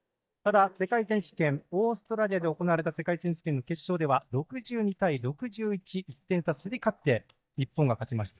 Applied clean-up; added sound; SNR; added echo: neural mask model DeepFilterNet 3.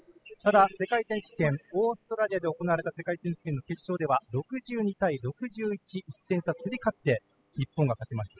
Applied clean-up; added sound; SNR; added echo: classical method spectral subtraction.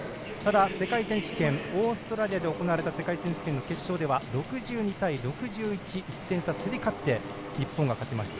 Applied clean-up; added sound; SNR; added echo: none; Subway, metro, underground + Mechanisms; 11 dB; none.